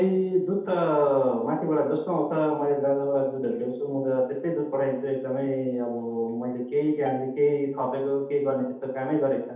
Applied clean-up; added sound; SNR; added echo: none; Bowed string instrument; 13 dB; reverberation time 0.8 s.